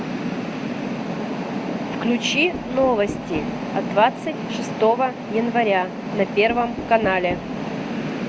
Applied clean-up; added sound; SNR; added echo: none; Knock; 17 dB; none.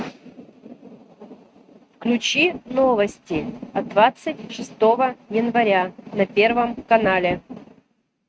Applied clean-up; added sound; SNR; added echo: neural mask model RNNoise.